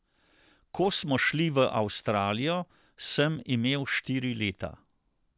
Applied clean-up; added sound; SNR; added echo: none; none; none; none.